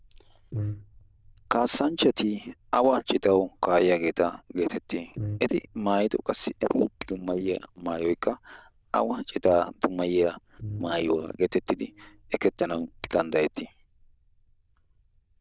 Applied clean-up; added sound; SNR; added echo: neural diffusion model UNIVERSE++.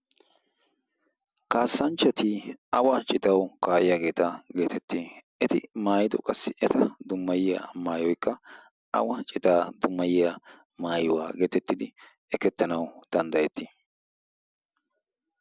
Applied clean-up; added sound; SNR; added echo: none; none; none; none.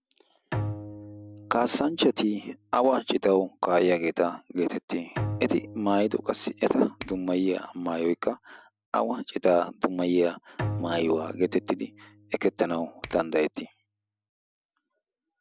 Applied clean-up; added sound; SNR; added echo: none; Finger snapping + Bowed string instrument; 11 dB; none.